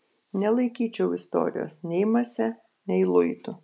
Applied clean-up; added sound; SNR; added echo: none; none; none; none.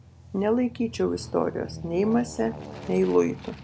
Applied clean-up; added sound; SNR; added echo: none; Aircraft; 14 dB; none.